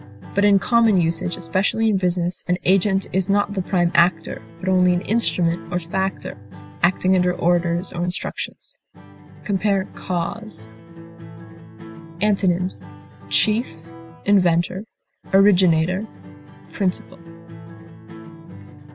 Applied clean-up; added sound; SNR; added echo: none; Acoustic guitar; 17 dB; none.